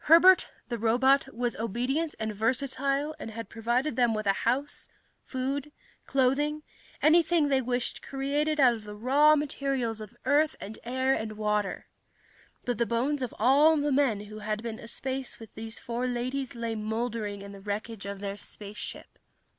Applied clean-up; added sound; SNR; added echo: none; none; none; none.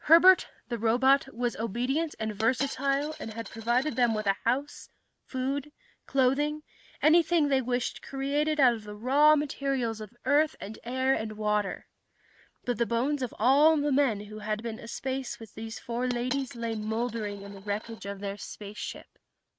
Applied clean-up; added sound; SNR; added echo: neural mask model RNNoise.